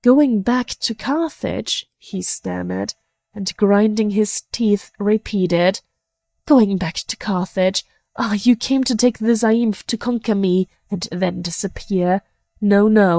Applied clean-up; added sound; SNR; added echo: neural mask model DeepFilterNet 3.